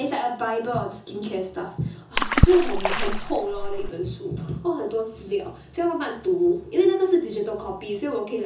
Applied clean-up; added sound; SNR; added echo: none; Water / Splash, splatter; -3 dB; reverberation time 0.6 s.